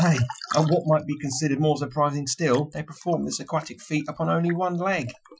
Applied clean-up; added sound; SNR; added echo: classical method Wiener filter.